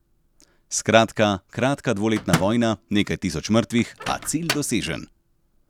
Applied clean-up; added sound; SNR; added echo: none; Microwave oven; 11 dB; none.